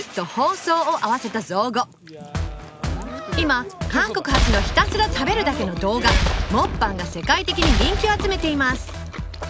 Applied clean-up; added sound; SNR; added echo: none; Boom; 1 dB; none.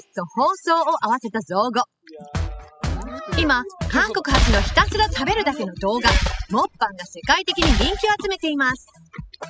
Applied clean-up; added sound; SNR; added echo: classical method spectral subtraction.